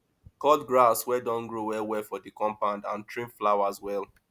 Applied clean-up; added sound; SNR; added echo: none; none; none; none.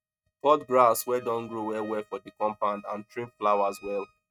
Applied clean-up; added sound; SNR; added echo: neural mask model RNNoise.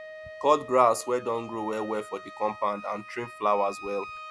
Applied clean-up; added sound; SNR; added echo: none; Wind instrument, woodwind instrument; 15 dB; none.